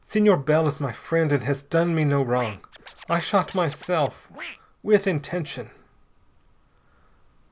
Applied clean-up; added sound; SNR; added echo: none; Scratching (performance technique); 16 dB; none.